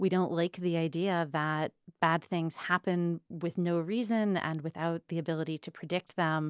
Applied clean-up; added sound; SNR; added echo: none; none; none; none.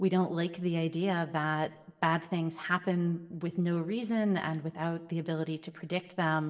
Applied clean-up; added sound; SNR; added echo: none; none; none; reverberation time 0.6 s.